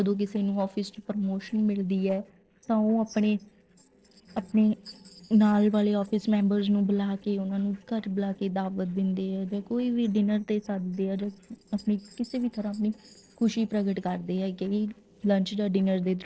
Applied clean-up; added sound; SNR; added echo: neural separator model SepFormer DNS4.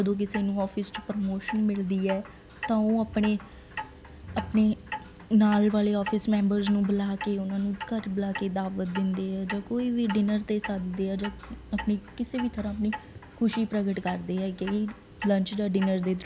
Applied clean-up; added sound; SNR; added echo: none; Clock + Chime; 11 dB; none.